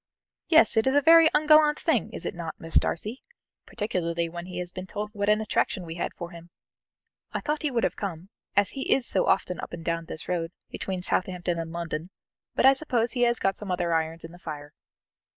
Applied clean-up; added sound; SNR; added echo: neural mask model Resemble Enhance denoiser.